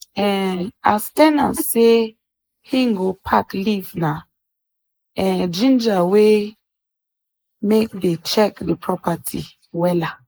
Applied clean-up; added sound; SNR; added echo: neural mask model Resemble Enhance denoiser.